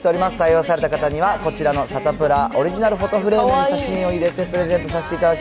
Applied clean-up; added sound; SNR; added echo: none; none; none; none.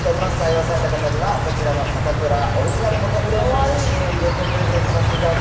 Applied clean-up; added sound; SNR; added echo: none; Insect; -2 dB; reverberation time 1.1 s.